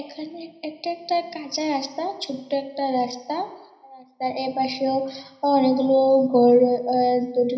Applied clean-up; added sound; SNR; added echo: none; none; none; reverberation time 0.9 s.